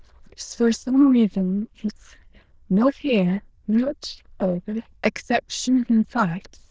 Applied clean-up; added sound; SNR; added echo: neural diffusion model UNIVERSE++.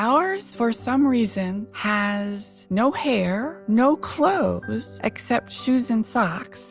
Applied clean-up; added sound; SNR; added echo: none; none; none; none.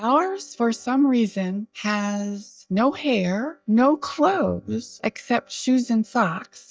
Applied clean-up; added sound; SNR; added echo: neural mask model DeepFilterNet 3.